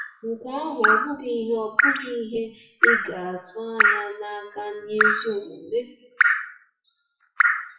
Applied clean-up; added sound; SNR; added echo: classical method WPE with log-MMSE.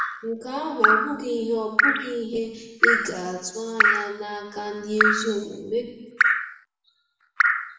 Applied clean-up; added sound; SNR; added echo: none; Drip; -5 dB; reverberation time 1.0 s.